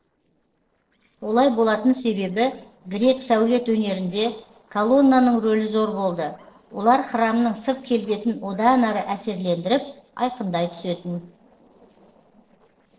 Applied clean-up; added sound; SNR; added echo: neural separator model SepFormer DNS4.